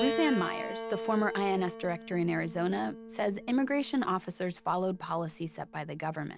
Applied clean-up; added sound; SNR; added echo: none; Piano; 9 dB; none.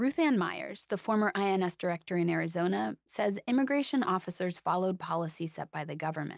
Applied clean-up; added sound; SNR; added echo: none; none; none; none.